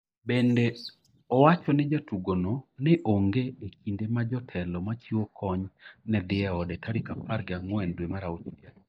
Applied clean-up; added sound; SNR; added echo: neural mask model DeepFilterNet 3.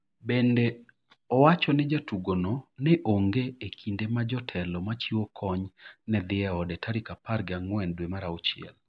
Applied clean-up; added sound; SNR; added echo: none; none; none; none.